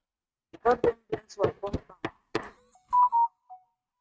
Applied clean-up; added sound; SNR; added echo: neural mask model RNNoise.